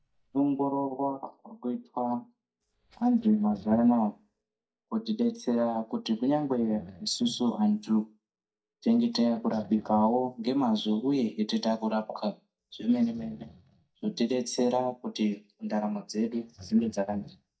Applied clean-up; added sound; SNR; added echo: neural mask model DeepFilterNet 3.